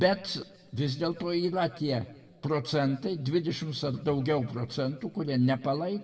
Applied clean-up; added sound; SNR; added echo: none; none; none; reverberation time 1.7 s.